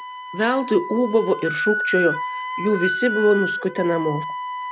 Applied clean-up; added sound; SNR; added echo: none; Wind instrument, woodwind instrument; 5 dB; none.